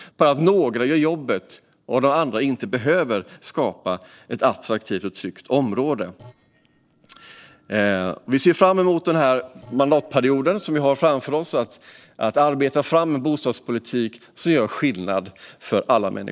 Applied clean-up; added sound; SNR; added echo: neural separator model SepFormer DNS4.